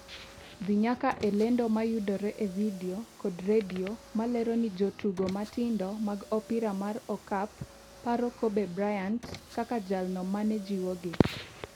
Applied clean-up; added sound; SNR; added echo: none; Car; 19 dB; none.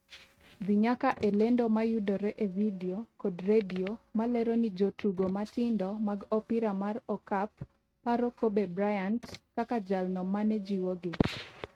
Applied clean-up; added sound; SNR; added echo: neural mask model RNNoise.